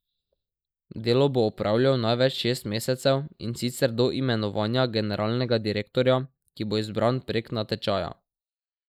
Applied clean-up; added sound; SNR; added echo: neural mask model Resemble Enhance denoiser.